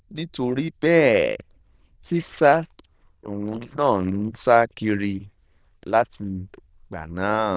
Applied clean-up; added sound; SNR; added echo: neural diffusion model UNIVERSE++.